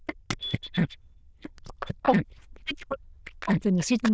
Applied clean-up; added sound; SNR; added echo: neural diffusion model UNIVERSE++.